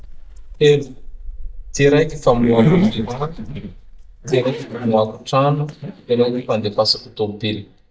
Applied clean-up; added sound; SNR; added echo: neural mask model DeepFilterNet 3.